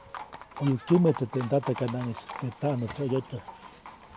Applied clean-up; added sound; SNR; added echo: none; Livestock, farm animals, working animals; 13 dB; none.